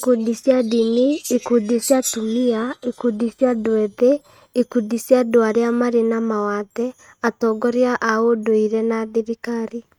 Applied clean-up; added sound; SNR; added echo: neural mask model RNNoise.